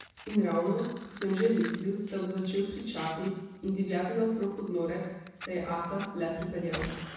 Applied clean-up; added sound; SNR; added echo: none; Fire; 16 dB; reverberation time 1.1 s.